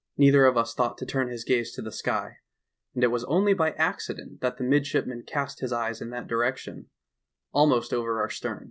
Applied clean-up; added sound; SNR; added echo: none; none; none; none.